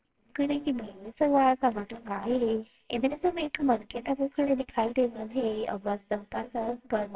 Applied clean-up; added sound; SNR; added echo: neural separator model SepFormer WHAMR!.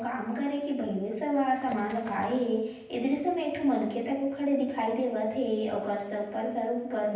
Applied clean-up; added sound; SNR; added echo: none; Bird; 16 dB; reverberation time 0.9 s.